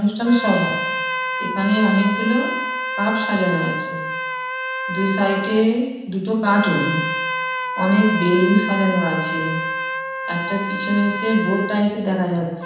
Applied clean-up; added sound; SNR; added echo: none; Trumpet; 5 dB; reverberation time 1.1 s.